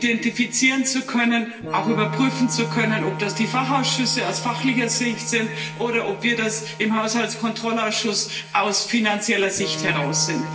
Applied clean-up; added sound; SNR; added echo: none; Organ; 10 dB; reverberation time 0.9 s.